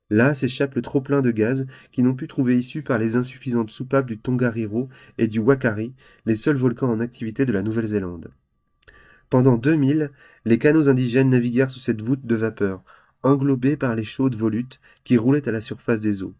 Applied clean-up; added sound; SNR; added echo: neural mask model DeepFilterNet 3.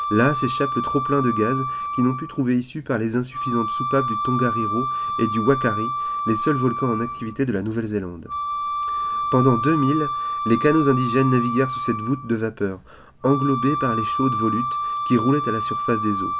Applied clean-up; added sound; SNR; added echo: none; Wind instrument, woodwind instrument; 4 dB; none.